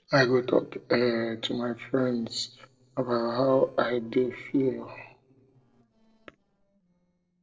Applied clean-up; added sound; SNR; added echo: neural separator model SepFormer DNS4.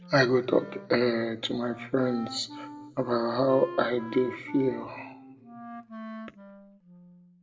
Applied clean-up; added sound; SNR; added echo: none; Wind instrument, woodwind instrument; 14 dB; reverberation time 1.2 s.